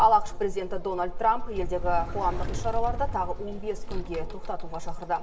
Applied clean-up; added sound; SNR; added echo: none; Sliding door; 1 dB; reverberation time 0.7 s.